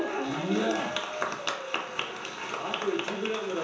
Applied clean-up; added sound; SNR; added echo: none; none; none; reverberation time 0.6 s.